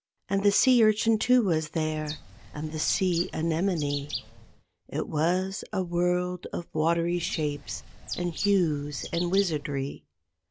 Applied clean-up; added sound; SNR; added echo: none; Bird; 12 dB; none.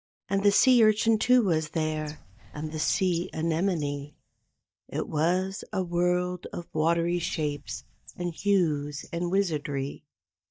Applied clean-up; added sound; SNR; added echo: neural mask model DeepFilterNet 3.